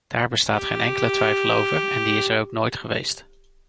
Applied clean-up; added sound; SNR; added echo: none; Bowed string instrument; 2 dB; none.